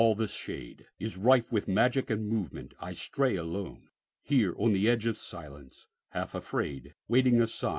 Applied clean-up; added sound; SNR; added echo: none; none; none; none.